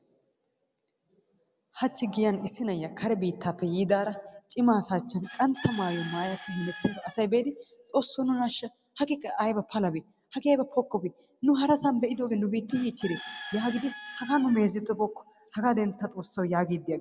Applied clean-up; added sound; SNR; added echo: none; Bird / Chicken, rooster; 16 dB; none.